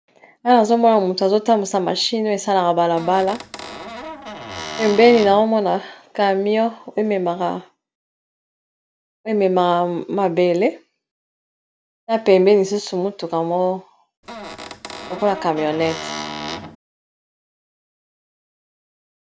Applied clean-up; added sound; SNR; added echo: none; Squeak / Cupboard open or close; 11 dB; none.